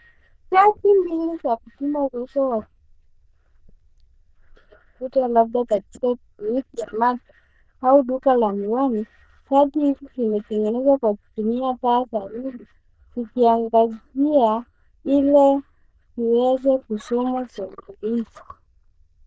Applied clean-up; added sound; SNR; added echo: neural diffusion model UNIVERSE++.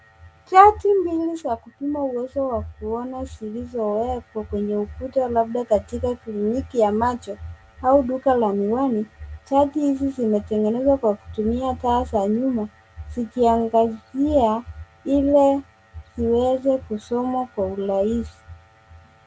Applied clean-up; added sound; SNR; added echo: none; none; none; none.